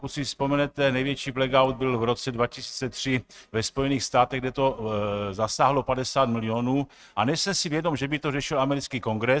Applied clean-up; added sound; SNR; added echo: neural mask model RNNoise.